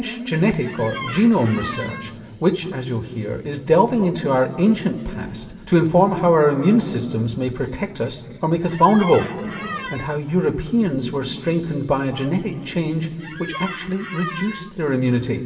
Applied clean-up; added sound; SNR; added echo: none; Squeak; 12 dB; reverberation time 2.5 s.